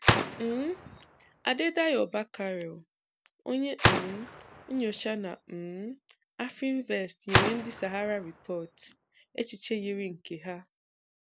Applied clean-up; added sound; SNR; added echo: none; Gunshot, gunfire; 0 dB; none.